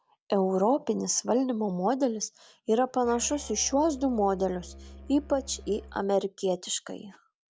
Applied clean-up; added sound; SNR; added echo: none; Musical instrument; 18 dB; none.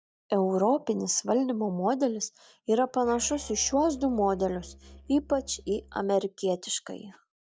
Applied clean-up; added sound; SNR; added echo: neural mask model DeepFilterNet 3.